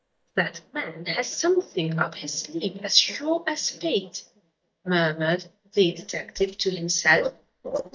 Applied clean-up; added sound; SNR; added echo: neural mask model DeepFilterNet 3.